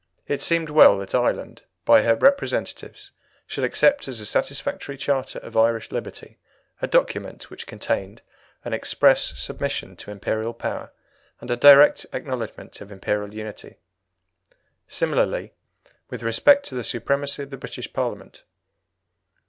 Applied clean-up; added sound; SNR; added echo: none; none; none; none.